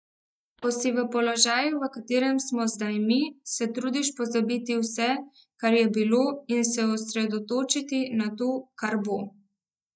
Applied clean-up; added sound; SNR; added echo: neural mask model DeepFilterNet 3.